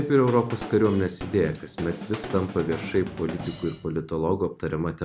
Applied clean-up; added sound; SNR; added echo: none; Drum / Drum kit; 13 dB; none.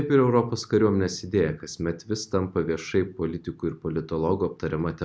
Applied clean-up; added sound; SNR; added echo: none; none; none; none.